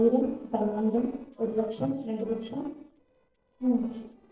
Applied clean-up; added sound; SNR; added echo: neural separator model SepFormer DNS4.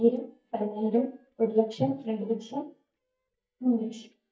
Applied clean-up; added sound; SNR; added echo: neural mask model DeepFilterNet 3.